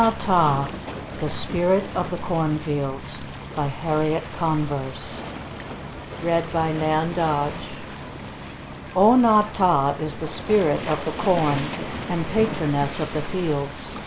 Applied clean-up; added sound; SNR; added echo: none; Waves, surf; 10 dB; none.